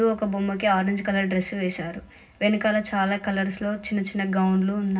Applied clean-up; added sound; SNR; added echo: none; none; none; reverberation time 0.4 s.